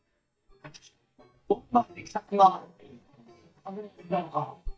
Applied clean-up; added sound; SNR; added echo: neural mask model DeepFilterNet 3.